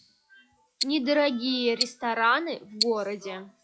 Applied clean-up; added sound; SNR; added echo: classical method log-MMSE.